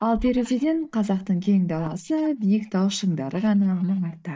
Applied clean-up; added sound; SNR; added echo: neural mask model DeepFilterNet 3.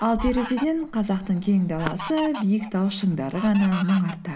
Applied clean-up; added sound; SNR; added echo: none; Fowl; 12 dB; none.